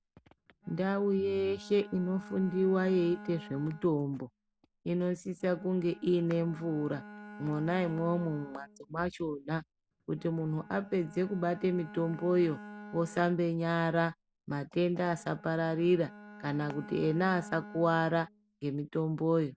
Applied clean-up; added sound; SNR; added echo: none; Bowed string instrument; 19 dB; none.